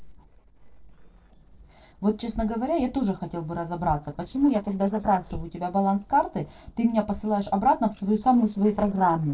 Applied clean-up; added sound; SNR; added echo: neural separator model SepFormer DNS4.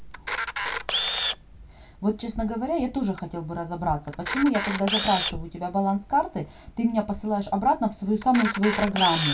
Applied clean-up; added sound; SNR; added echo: none; Camera; 6 dB; reverberation time 0.2 s.